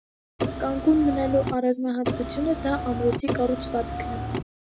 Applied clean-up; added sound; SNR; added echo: none; Car; 4 dB; none.